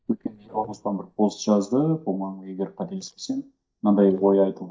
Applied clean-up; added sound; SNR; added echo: neural mask model DeepFilterNet 3.